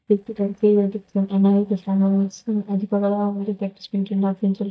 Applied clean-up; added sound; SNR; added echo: neural mask model DeepFilterNet 3.